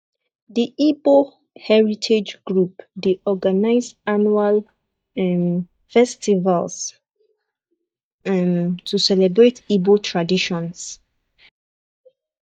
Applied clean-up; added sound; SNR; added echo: neural mask model DeepFilterNet 3.